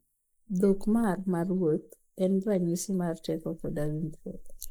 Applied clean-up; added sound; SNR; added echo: neural mask model Resemble Enhance denoiser.